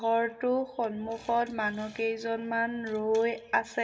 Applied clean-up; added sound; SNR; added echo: none; none; none; reverberation time 0.3 s.